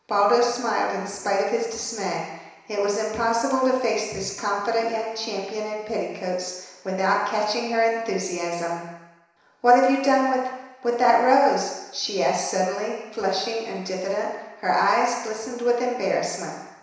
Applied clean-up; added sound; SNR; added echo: none; none; none; reverberation time 1.0 s.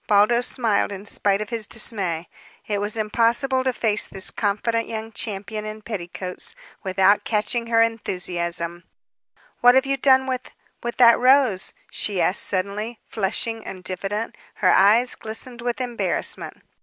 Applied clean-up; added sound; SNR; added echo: none; none; none; none.